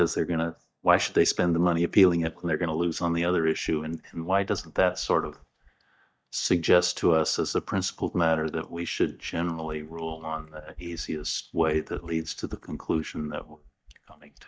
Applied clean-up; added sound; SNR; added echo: neural mask model DeepFilterNet 3.